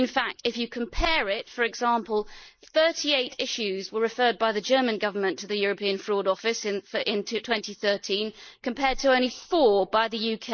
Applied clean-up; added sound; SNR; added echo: neural mask model Resemble Enhance denoiser.